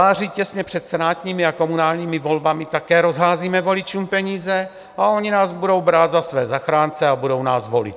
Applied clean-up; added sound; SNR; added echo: none; none; none; none.